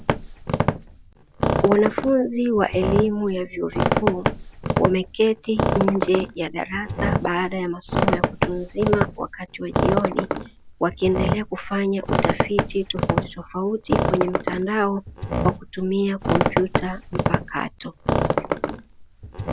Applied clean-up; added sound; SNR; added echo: none; Squeak; 0 dB; none.